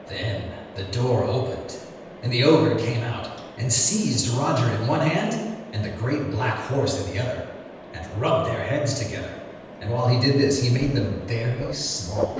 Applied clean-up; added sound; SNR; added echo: none; Mechanisms; 14 dB; reverberation time 1.1 s.